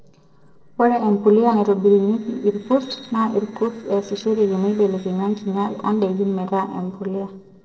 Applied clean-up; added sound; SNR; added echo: neural separator model SepFormer DNS4.